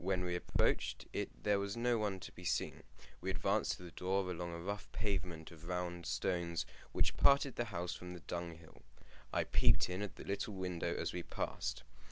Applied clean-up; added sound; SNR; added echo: none; none; none; none.